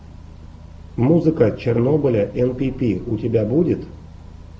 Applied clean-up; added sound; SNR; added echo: none; none; none; none.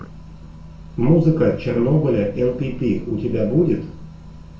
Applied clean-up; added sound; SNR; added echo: none; none; none; reverberation time 0.3 s.